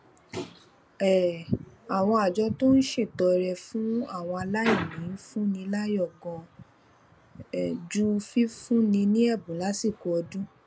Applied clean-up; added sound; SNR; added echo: none; none; none; none.